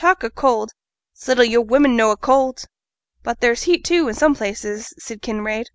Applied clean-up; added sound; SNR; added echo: none; none; none; none.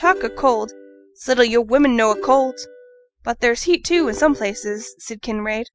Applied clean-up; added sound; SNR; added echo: classical method Wiener filter.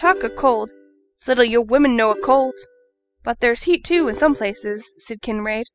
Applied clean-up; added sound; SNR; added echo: classical method spectral subtraction.